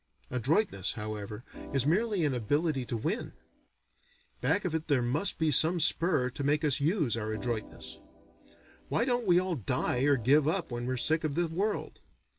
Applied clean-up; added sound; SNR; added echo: none; Organ; 18 dB; none.